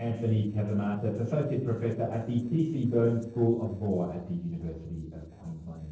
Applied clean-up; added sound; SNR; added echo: neural separator model SepFormer DNS4.